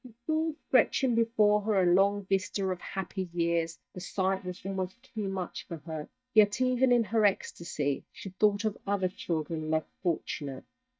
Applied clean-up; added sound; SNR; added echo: neural mask model DeepFilterNet 3.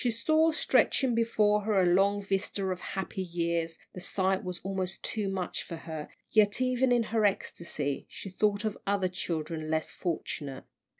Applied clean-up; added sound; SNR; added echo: none; none; none; none.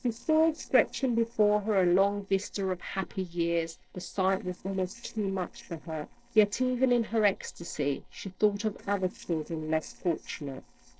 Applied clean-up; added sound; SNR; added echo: neural separator model SepFormer DNS4.